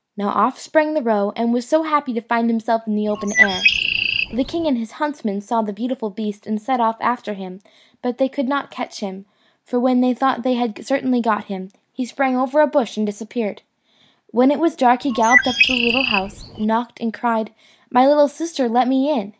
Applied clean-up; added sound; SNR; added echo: none; Bird; -1 dB; none.